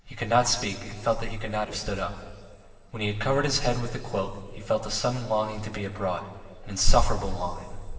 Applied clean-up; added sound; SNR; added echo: neural separator model SepFormer DNS4.